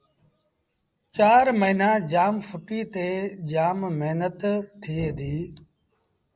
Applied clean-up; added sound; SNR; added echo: none; none; none; none.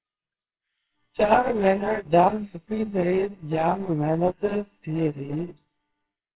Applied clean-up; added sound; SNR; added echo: neural separator model SepFormer WHAMR!.